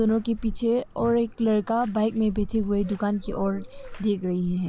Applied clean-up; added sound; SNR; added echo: none; Bathtub (filling or washing); 13 dB; none.